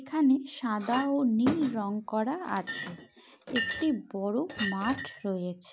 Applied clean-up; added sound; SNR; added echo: none; Chink, clink; 9 dB; none.